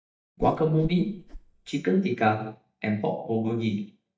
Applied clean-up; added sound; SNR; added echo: neural mask model DeepFilterNet 3.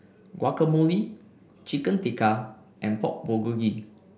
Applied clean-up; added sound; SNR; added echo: none; none; none; none.